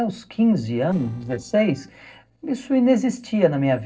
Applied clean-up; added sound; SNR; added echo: neural separator model SepFormer DNS4.